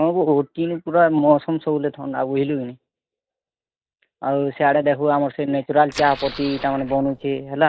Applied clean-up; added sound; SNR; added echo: neural mask model DeepFilterNet 3.